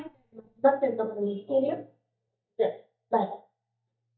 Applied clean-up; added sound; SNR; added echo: neural mask model DeepFilterNet 3.